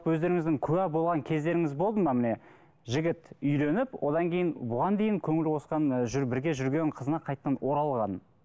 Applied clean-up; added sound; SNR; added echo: none; none; none; none.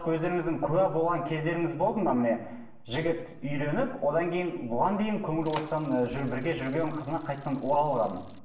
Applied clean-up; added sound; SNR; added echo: none; Bicycle; 19 dB; reverberation time 0.8 s.